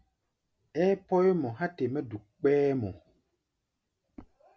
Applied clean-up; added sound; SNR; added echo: none; none; none; none.